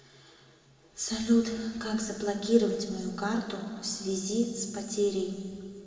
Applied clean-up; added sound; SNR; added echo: none; none; none; reverberation time 2.1 s.